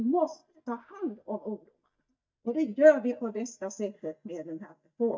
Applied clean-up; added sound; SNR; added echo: neural mask model DeepFilterNet 3.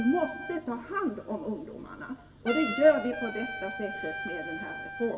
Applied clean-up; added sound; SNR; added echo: none; Trumpet; 9 dB; reverberation time 1.5 s.